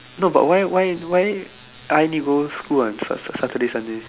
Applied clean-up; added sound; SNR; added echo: none; none; none; none.